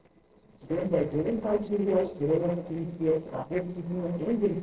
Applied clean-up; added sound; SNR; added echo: neural separator model SepFormer DNS4.